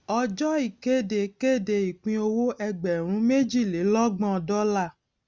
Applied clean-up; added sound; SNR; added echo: none; none; none; none.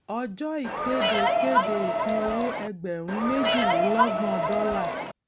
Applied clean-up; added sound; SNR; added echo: none; Crowd; -4 dB; none.